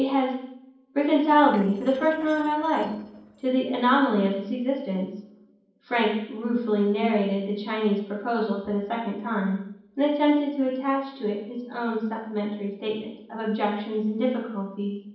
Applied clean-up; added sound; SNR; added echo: neural separator model SepFormer DNS4.